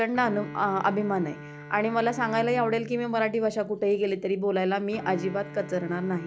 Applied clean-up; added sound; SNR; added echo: none; Bowed string instrument; 15 dB; none.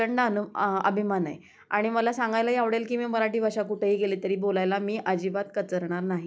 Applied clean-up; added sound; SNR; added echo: none; none; none; none.